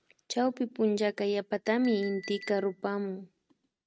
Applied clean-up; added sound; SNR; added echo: neural mask model RNNoise.